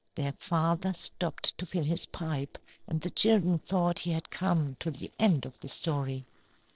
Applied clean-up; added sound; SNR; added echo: neural separator model SepFormer DNS4.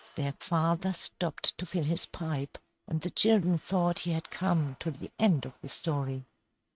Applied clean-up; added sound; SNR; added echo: neural mask model RNNoise.